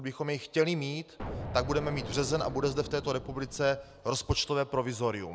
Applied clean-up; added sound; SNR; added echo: none; Explosion; 9 dB; none.